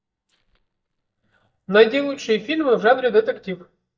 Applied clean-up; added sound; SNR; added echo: neural mask model DeepFilterNet 3.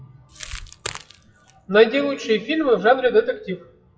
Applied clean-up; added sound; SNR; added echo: classical method WPE with log-MMSE.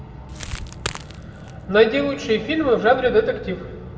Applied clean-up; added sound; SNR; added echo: none; Crackle; 15 dB; reverberation time 1.1 s.